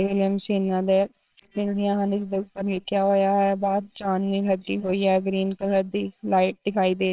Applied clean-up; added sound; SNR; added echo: neural separator model SepFormer WHAMR!.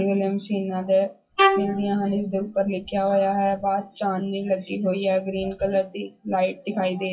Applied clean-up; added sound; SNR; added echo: classical method WPE with log-MMSE.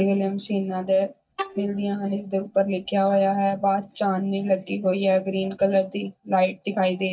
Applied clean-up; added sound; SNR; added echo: neural mask model DeepFilterNet 3.